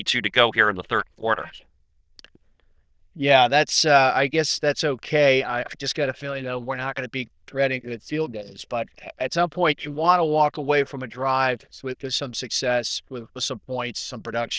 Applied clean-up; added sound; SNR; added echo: neural diffusion model UNIVERSE++.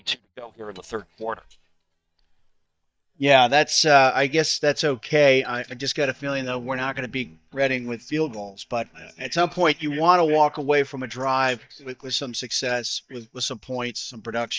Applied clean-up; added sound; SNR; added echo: neural mask model DeepFilterNet 3.